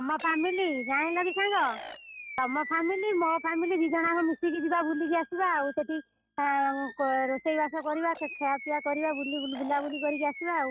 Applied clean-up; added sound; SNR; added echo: neural mask model RNNoise.